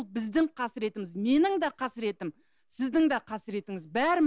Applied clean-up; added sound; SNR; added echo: none; none; none; none.